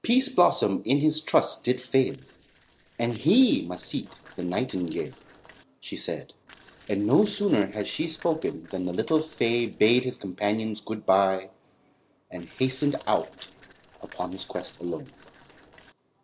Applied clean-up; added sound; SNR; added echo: neural separator model SepFormer DNS4.